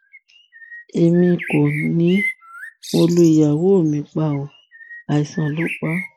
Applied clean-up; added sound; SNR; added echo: none; Bird; 14 dB; none.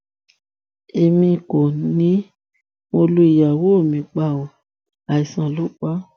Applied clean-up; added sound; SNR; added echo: none; none; none; none.